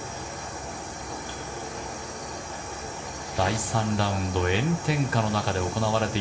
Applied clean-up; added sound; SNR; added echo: none; Truck; 19 dB; reverberation time 0.9 s.